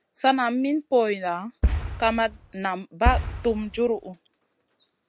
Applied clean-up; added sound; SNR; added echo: none; Boom; 1 dB; none.